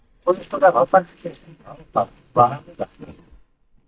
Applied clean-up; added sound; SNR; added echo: neural mask model DeepFilterNet 3.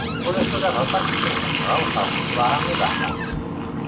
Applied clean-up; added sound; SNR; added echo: none; Water tap, faucet; -2 dB; none.